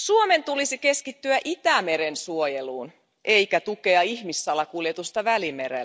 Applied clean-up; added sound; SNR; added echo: none; none; none; none.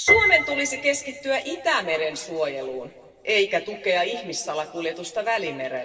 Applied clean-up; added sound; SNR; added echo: none; Piano; 4 dB; reverberation time 1.9 s.